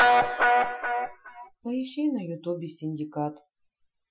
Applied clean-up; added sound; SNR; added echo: classical method Wiener filter.